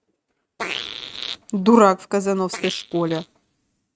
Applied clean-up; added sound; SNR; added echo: neural mask model RNNoise.